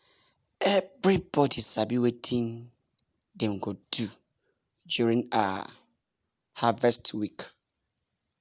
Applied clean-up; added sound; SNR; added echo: none; none; none; none.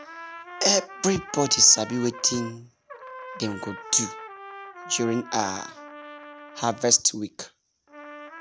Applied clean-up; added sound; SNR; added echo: none; Trumpet; 14 dB; none.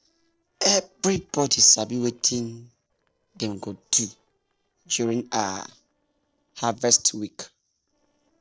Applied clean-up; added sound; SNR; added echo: neural separator model SepFormer DNS4.